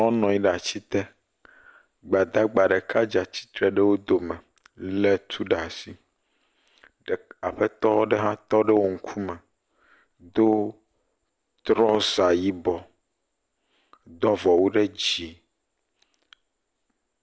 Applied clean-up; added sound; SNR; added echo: none; none; none; none.